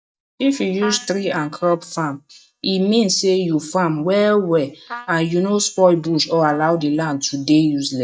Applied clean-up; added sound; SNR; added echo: neural mask model DeepFilterNet 3.